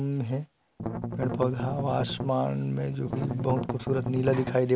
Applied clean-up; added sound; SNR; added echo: none; Strum; 5 dB; none.